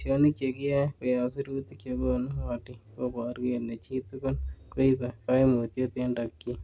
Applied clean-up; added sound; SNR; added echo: none; none; none; none.